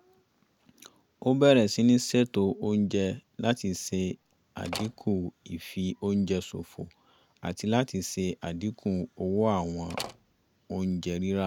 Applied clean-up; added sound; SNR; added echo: none; Slam; 14 dB; none.